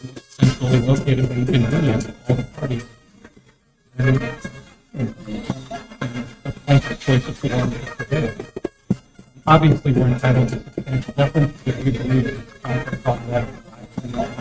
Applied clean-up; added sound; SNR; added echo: neural mask model RNNoise.